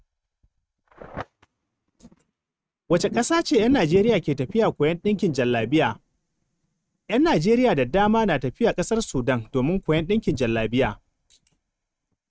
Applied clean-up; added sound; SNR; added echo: neural mask model RNNoise.